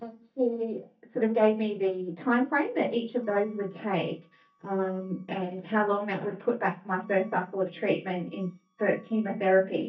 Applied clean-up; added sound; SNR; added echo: neural mask model DeepFilterNet 3.